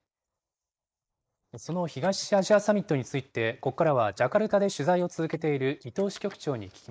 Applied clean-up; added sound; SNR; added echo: neural mask model Resemble Enhance denoiser.